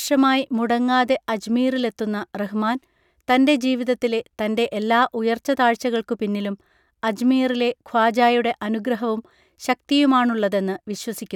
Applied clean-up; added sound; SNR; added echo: none; none; none; none.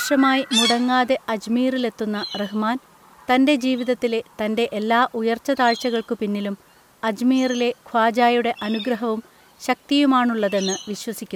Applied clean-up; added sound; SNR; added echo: none; Chirp, tweet; 13 dB; none.